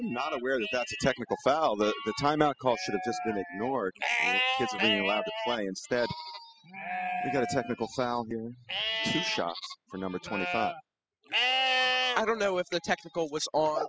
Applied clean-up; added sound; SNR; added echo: classical method spectral subtraction.